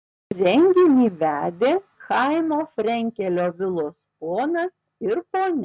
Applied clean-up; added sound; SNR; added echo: none; none; none; none.